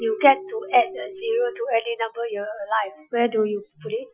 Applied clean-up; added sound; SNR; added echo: classical method Wiener filter.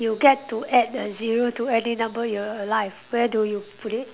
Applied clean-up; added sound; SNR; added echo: none; none; none; none.